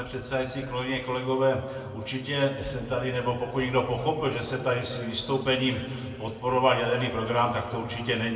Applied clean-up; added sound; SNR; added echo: none; none; none; reverberation time 2.0 s.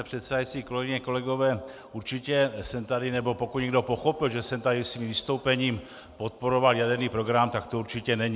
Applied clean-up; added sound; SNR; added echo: none; none; none; none.